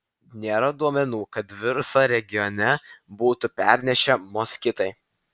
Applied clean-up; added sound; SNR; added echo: none; none; none; none.